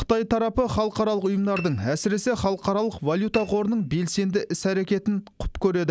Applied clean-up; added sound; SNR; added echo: none; Piano; 20 dB; none.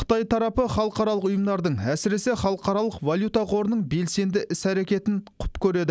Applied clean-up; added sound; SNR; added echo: none; none; none; none.